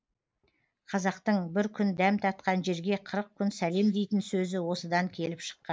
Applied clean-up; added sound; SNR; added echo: neural mask model Resemble Enhance denoiser.